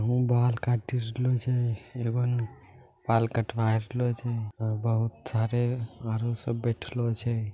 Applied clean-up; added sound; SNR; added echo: none; none; none; none.